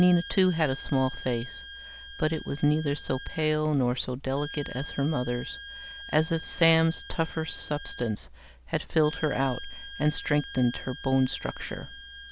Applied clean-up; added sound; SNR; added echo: none; Wind instrument, woodwind instrument; 15 dB; none.